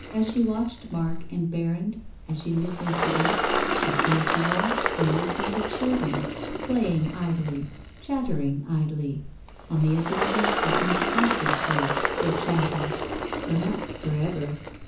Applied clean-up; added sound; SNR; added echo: none; Engine; 1 dB; reverberation time 0.6 s.